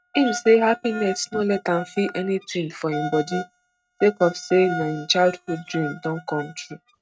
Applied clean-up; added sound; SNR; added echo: neural mask model RNNoise.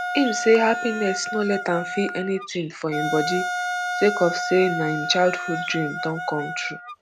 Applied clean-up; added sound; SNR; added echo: none; Wind instrument, woodwind instrument; 5 dB; none.